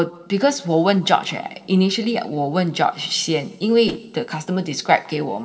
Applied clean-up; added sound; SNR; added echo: neural separator model SepFormer DNS4.